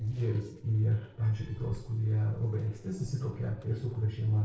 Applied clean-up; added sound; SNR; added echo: neural separator model SepFormer DNS4.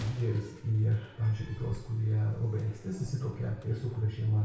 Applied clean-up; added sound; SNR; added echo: none; Slam; 19 dB; reverberation time 0.6 s.